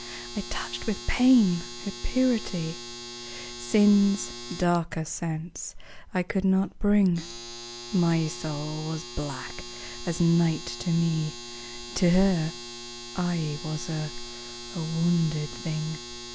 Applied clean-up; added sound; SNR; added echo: none; Domestic sounds, home sounds; 14 dB; none.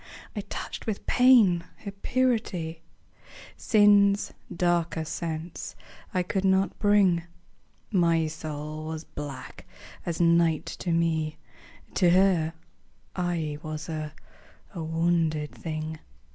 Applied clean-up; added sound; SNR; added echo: none; none; none; none.